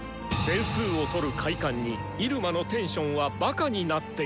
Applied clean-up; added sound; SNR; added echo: none; none; none; none.